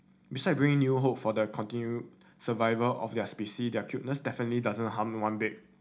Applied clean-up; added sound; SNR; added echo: none; none; none; reverberation time 0.4 s.